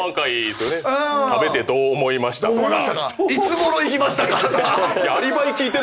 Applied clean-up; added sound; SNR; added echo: none; Fireworks; 16 dB; none.